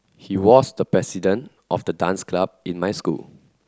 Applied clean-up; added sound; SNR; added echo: none; none; none; none.